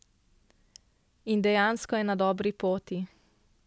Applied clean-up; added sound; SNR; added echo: none; none; none; none.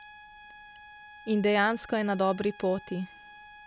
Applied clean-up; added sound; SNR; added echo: none; Trumpet; 19 dB; none.